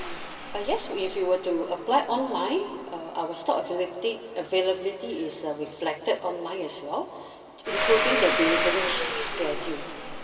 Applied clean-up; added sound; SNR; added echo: none; Domestic sounds, home sounds; 4 dB; reverberation time 2.8 s.